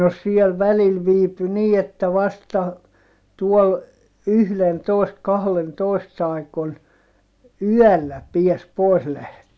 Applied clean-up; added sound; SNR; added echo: none; none; none; none.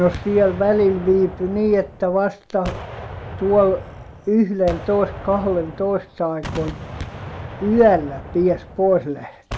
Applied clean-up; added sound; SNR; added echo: none; Gunshot, gunfire; 13 dB; none.